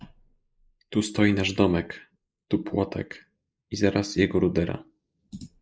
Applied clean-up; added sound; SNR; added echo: neural mask model Resemble Enhance denoiser.